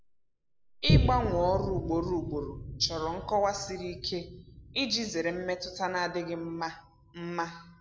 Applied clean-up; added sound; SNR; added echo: none; Boom; 2 dB; none.